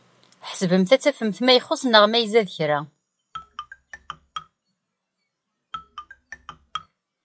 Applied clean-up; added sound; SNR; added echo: classical method log-MMSE.